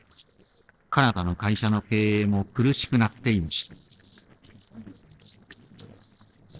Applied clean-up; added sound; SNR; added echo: neural separator model SepFormer DNS4.